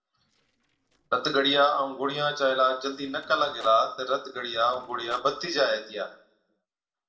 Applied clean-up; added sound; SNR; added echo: neural separator model SepFormer DNS4.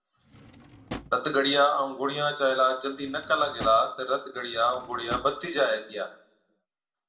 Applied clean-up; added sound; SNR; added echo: none; Drawer open or close; 16 dB; reverberation time 0.4 s.